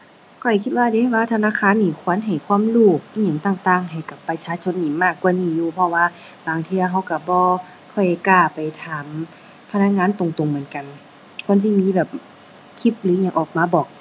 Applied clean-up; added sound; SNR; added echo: none; none; none; none.